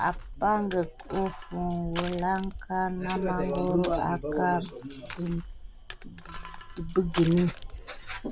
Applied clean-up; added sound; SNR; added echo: none; Crushing; 11 dB; none.